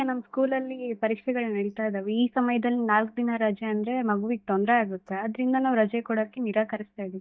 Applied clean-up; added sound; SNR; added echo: neural mask model DeepFilterNet 3.